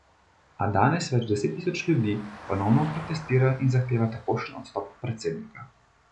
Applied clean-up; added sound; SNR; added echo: none; Vehicle; 20 dB; none.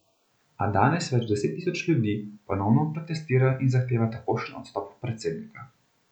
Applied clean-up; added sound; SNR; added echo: none; none; none; none.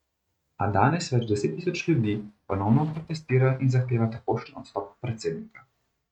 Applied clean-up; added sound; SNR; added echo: neural mask model RNNoise.